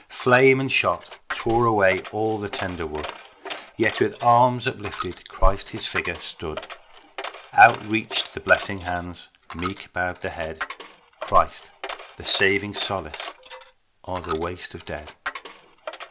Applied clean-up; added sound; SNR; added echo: none; Coin (dropping); 13 dB; none.